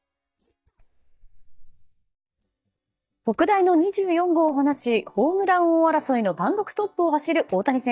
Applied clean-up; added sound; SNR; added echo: neural mask model DeepFilterNet 3.